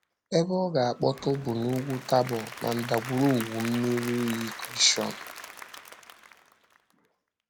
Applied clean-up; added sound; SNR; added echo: none; Applause / Crowd; 13 dB; none.